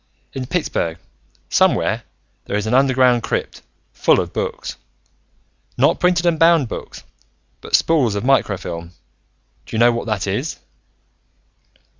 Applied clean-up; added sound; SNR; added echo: none; none; none; none.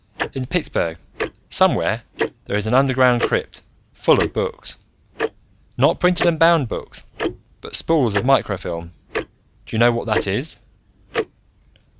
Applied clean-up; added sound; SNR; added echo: none; Tick-tock; 9 dB; none.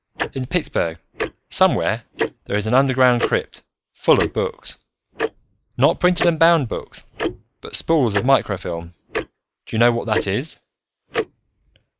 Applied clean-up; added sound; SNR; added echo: neural mask model Resemble Enhance denoiser.